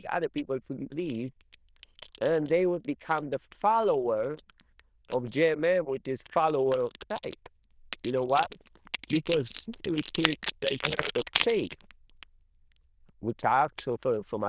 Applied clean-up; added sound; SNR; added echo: neural diffusion model UNIVERSE++.